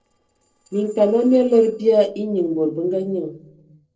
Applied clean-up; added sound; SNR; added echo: neural separator model SepFormer DNS4.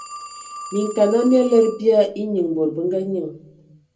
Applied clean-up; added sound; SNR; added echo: none; Telephone; 19 dB; reverberation time 0.2 s.